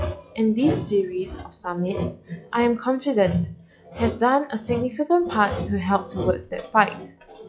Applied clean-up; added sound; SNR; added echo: classical method log-MMSE.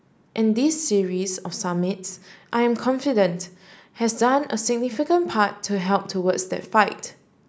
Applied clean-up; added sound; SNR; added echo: none; none; none; none.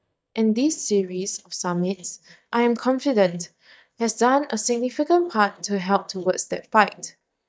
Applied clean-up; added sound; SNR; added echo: neural mask model DeepFilterNet 3.